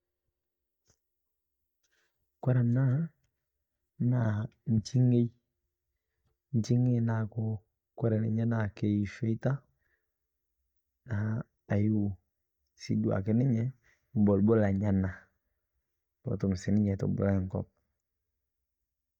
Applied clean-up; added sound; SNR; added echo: neural mask model DeepFilterNet 3.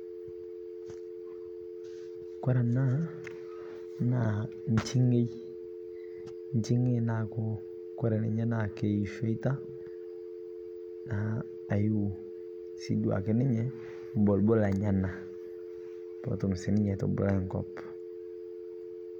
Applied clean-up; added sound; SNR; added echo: none; Telephone; 10 dB; none.